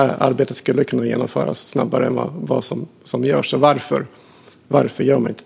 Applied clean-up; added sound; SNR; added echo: none; none; none; none.